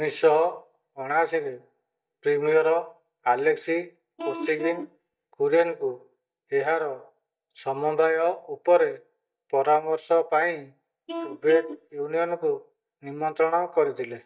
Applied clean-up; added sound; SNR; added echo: neural mask model DeepFilterNet 3.